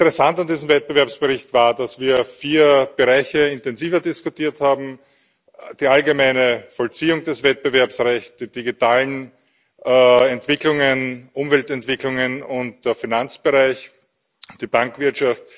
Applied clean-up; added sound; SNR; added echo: none; none; none; none.